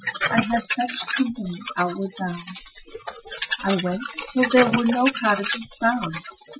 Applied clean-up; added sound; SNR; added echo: classical method Wiener filter.